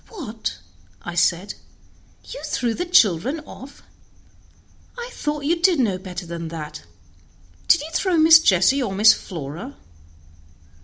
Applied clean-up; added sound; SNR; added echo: none; none; none; none.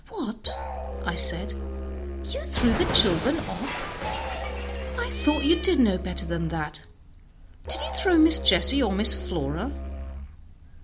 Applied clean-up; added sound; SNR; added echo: none; Cat + Musical instrument; 7 dB; none.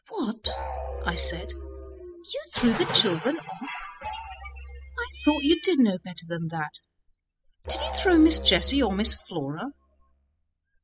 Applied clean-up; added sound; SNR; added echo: classical method spectral subtraction.